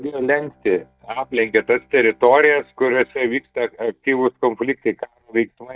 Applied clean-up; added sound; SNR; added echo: neural mask model DeepFilterNet 3.